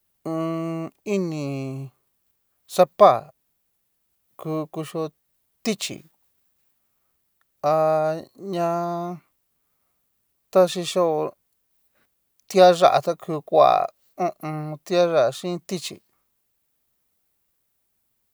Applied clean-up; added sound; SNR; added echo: none; none; none; none.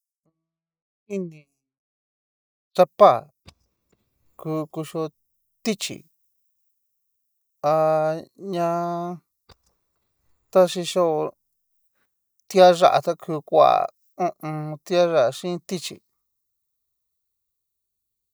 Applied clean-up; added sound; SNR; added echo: neural mask model DeepFilterNet 3.